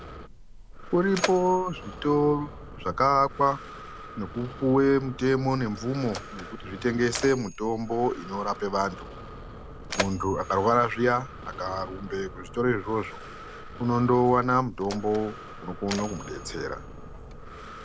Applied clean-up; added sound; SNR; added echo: none; Breathing + Mechanisms; 12 dB; none.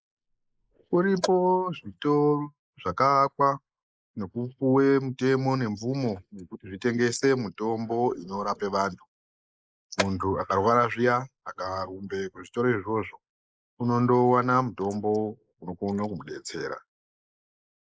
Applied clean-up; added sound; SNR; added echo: neural mask model Resemble Enhance denoiser.